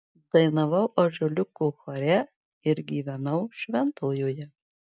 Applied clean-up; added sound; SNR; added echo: none; none; none; none.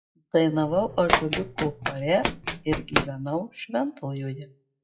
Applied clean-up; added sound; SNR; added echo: classical method WPE with log-MMSE.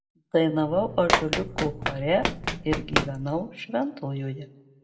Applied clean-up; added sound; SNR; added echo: none; Run; 2 dB; reverberation time 0.7 s.